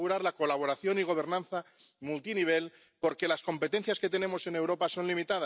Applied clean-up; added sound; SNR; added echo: none; none; none; none.